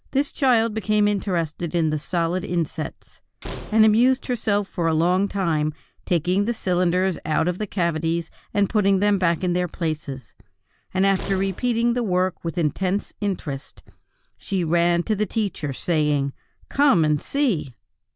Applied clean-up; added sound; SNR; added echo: none; Slam; 15 dB; none.